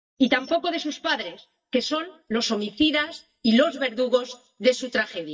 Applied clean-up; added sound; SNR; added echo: neural mask model DeepFilterNet 3.